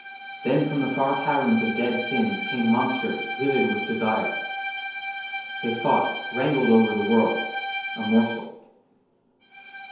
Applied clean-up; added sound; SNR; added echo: none; Bowed string instrument; 7 dB; reverberation time 0.9 s.